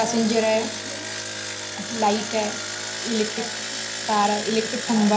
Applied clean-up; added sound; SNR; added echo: none; Engine; 6 dB; reverberation time 1.2 s.